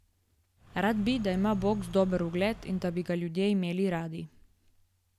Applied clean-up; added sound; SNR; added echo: none; Car; 14 dB; none.